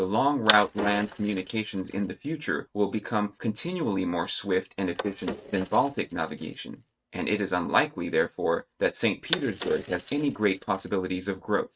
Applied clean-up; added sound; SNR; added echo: neural mask model RNNoise.